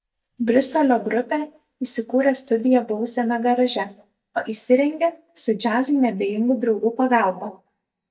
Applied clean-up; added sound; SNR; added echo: neural mask model DeepFilterNet 3.